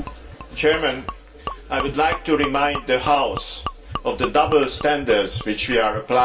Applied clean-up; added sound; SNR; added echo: none; Gurgling / Liquid; 11 dB; reverberation time 0.3 s.